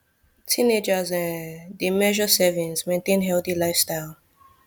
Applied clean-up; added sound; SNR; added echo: none; none; none; none.